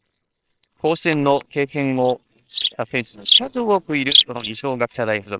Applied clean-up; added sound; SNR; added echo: neural separator model SepFormer WHAMR!.